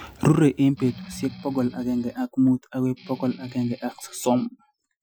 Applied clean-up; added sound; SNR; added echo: classical method Wiener filter.